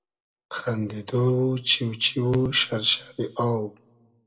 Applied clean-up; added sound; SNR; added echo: none; none; none; reverberation time 0.3 s.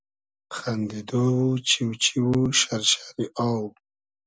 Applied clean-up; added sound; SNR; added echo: none; none; none; none.